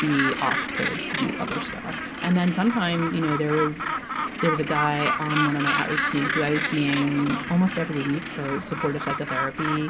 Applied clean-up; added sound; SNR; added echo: none; Gull, seagull; 3 dB; reverberation time 1.9 s.